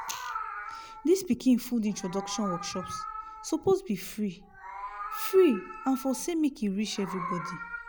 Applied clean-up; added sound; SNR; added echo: none; Meow; 11 dB; none.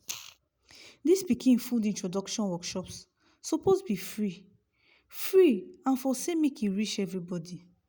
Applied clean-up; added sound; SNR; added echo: none; none; none; none.